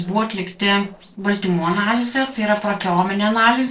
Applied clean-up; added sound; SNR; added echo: neural separator model SepFormer DNS4.